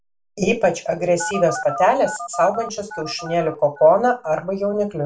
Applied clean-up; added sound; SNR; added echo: none; Telephone; 12 dB; reverberation time 0.2 s.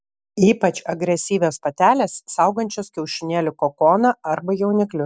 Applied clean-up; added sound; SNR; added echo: none; none; none; none.